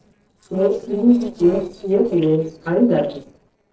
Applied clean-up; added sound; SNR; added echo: neural separator model SepFormer DNS4.